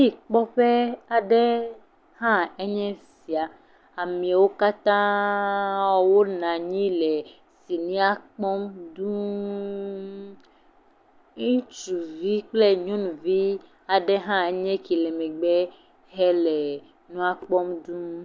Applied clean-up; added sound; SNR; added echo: none; none; none; none.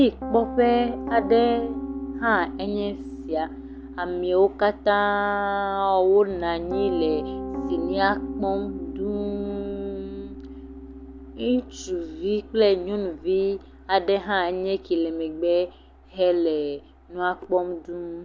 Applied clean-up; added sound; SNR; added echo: none; Piano; 11 dB; none.